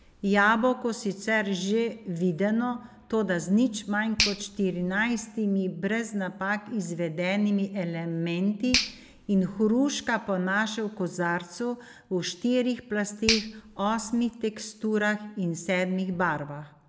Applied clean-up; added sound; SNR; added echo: none; Finger snapping; 12 dB; none.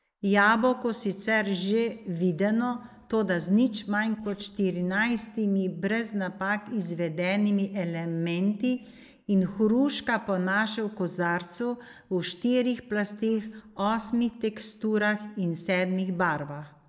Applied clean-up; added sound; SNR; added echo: neural mask model Resemble Enhance denoiser.